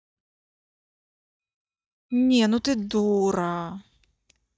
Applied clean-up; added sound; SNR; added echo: neural mask model DeepFilterNet 3.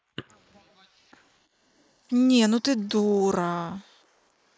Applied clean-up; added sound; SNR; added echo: neural mask model Resemble Enhance denoiser.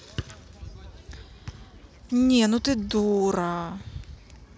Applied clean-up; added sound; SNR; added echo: none; none; none; none.